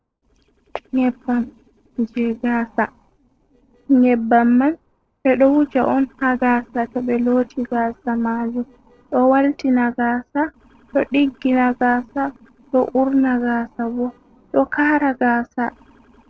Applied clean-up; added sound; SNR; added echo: neural separator model SepFormer DNS4.